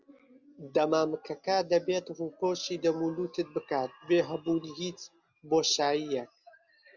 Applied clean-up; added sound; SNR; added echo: none; none; none; none.